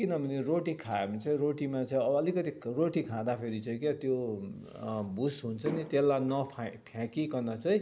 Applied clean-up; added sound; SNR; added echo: none; none; none; none.